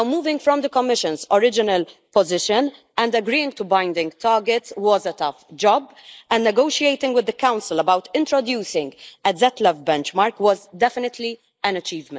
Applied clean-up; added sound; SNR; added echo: neural mask model Resemble Enhance denoiser.